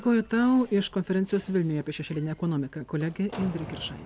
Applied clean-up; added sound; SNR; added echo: none; Slam; 19 dB; none.